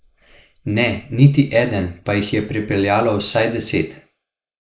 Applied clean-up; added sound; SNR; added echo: neural mask model Resemble Enhance denoiser.